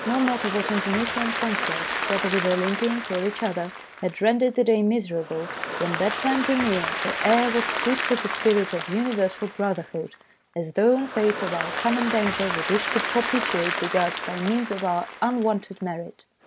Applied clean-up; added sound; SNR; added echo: none; Applause / Crowd; 5 dB; none.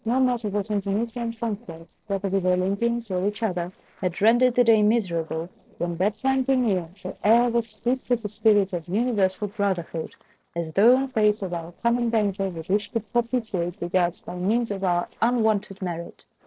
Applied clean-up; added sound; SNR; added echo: neural separator model SepFormer DNS4.